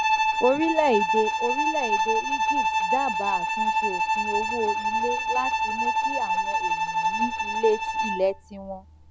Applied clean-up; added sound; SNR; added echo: none; Bowed string instrument; -3 dB; none.